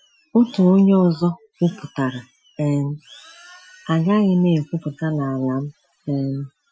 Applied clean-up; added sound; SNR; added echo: classical method Wiener filter.